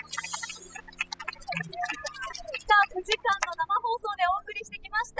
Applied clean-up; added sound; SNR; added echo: classical method spectral subtraction.